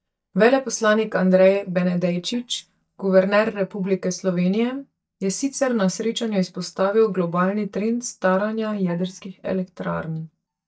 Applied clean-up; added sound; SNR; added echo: neural mask model DeepFilterNet 3.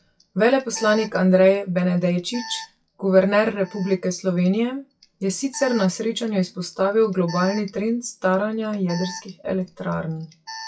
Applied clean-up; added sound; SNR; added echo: classical method WPE with log-MMSE.